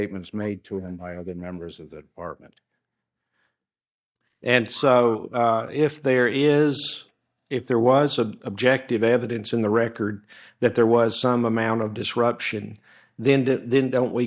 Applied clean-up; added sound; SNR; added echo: neural mask model DeepFilterNet 3.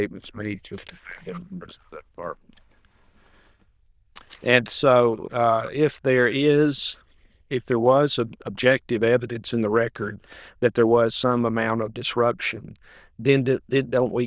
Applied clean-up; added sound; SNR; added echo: neural diffusion model UNIVERSE++.